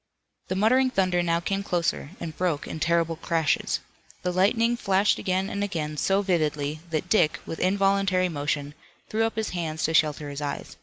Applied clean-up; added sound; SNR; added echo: none; none; none; none.